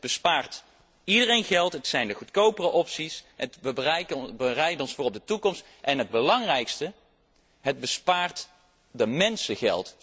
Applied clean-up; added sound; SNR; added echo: none; none; none; none.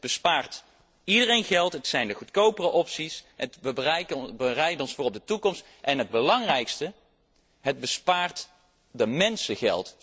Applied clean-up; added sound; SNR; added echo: neural separator model SepFormer DNS4.